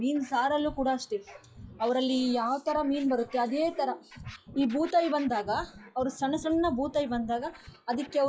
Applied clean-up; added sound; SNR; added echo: classical method log-MMSE.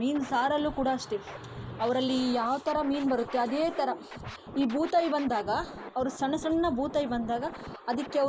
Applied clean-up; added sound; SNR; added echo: none; Scratching (performance technique); 15 dB; none.